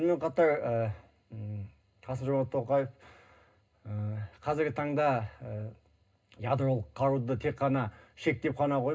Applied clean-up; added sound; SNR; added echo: none; none; none; reverberation time 0.2 s.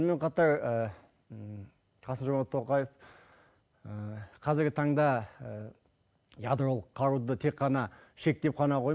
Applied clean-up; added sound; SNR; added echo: none; none; none; none.